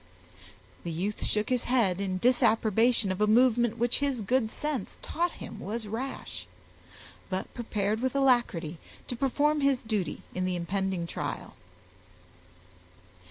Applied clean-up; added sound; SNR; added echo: none; none; none; none.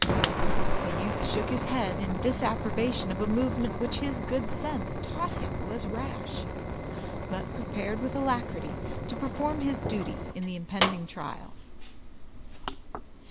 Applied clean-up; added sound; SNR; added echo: none; Fire; -3 dB; none.